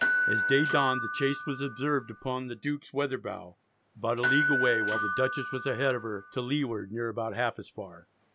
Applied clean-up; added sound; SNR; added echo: none; Door / Bell; 2 dB; none.